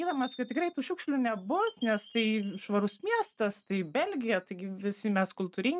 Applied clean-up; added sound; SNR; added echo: neural mask model RNNoise.